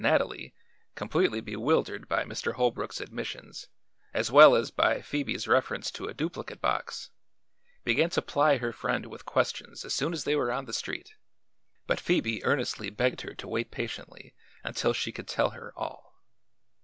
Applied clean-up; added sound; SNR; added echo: none; none; none; none.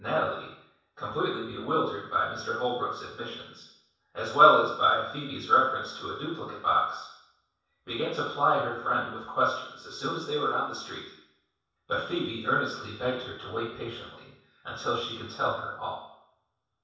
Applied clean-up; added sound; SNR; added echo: none; none; none; reverberation time 0.7 s.